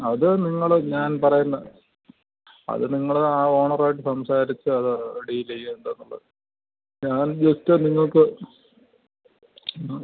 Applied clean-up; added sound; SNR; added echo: none; none; none; none.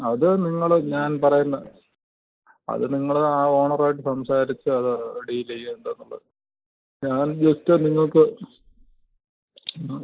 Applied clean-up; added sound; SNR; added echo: neural mask model Resemble Enhance denoiser.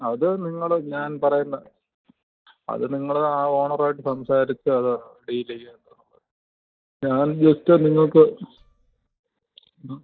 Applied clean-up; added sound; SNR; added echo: neural mask model DeepFilterNet 3.